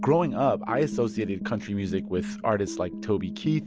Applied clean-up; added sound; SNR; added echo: none; none; none; none.